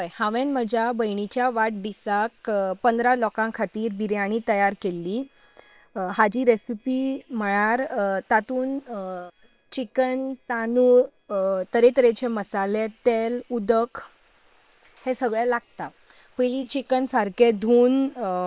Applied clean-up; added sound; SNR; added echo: neural separator model SepFormer WHAM!.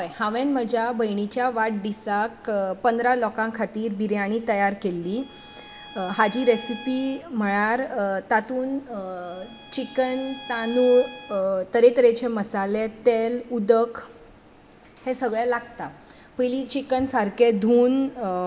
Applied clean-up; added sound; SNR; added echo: none; Bowed string instrument; 18 dB; none.